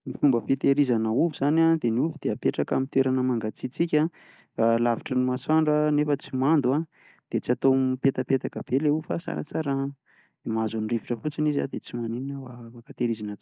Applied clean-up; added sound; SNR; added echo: none; none; none; none.